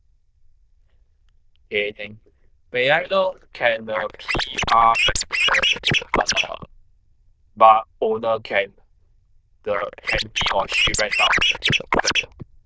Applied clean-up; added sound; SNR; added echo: neural diffusion model UNIVERSE++.